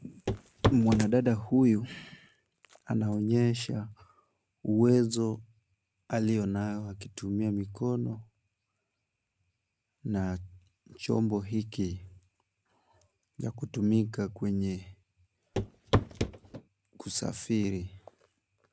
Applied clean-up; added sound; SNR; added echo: none; Walk, footsteps / Run / Wood; 0 dB; none.